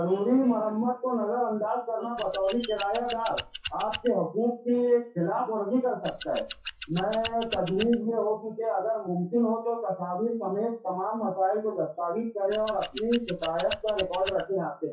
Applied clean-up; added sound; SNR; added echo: classical method WPE with log-MMSE.